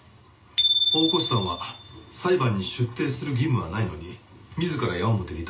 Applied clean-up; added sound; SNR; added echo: none; Bicycle bell; 0 dB; reverberation time 0.2 s.